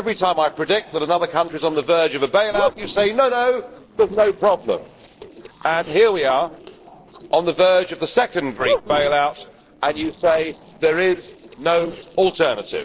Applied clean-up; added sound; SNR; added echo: neural separator model SepFormer DNS4.